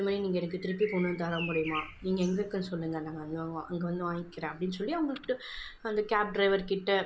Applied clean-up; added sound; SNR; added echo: none; Bird vocalization, bird call, bird song; 16 dB; none.